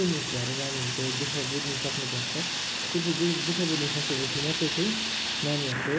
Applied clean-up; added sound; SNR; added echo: none; Fire; 0 dB; none.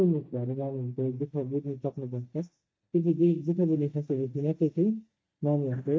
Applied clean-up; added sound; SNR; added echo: neural mask model DeepFilterNet 3.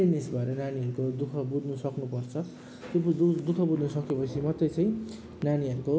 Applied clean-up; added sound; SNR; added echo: none; none; none; none.